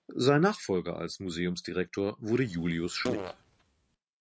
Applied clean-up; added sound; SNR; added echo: neural mask model RNNoise.